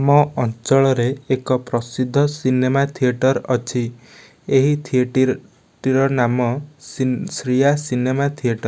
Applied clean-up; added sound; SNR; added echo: none; none; none; none.